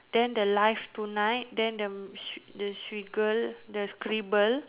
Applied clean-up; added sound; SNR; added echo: none; none; none; none.